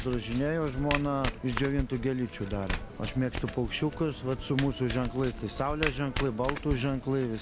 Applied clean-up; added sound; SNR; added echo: none; Domestic sounds, home sounds; 6 dB; none.